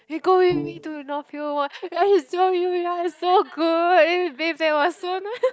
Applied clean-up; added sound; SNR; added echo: neural mask model DeepFilterNet 3.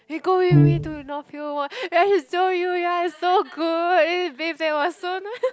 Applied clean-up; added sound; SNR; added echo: none; Brass instrument; -5 dB; none.